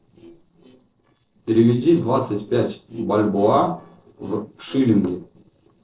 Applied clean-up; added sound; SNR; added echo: neural separator model SepFormer DNS4.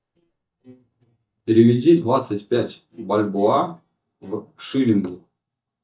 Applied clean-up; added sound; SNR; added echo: neural mask model DeepFilterNet 3.